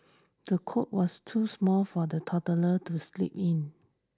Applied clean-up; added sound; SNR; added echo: none; none; none; none.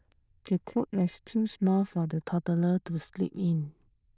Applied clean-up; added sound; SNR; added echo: neural diffusion model UNIVERSE++.